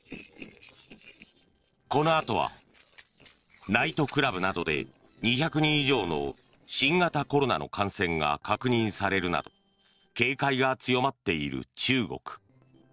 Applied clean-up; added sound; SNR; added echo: neural separator model SepFormer DNS4.